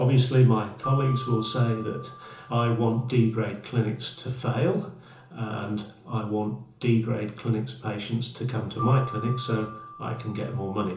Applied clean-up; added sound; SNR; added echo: none; Keyboard (musical); 16 dB; reverberation time 0.7 s.